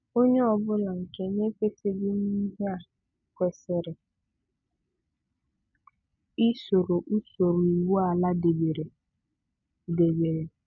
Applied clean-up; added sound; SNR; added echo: none; none; none; none.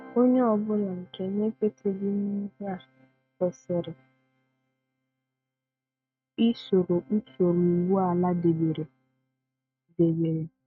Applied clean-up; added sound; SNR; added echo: neural mask model RNNoise.